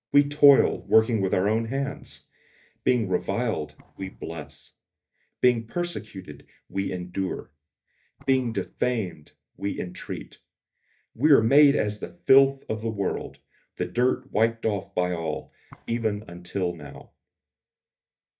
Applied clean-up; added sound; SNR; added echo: neural mask model DeepFilterNet 3.